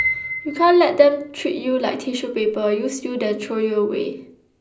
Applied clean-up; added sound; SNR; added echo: none; Piano; 13 dB; reverberation time 0.5 s.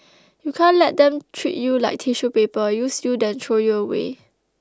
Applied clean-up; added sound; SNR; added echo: none; none; none; none.